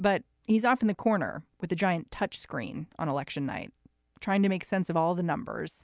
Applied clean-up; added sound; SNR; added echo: none; none; none; none.